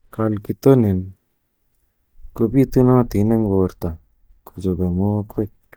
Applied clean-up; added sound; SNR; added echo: neural mask model DeepFilterNet 3.